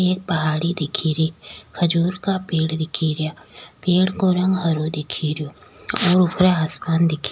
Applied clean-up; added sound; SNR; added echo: none; none; none; none.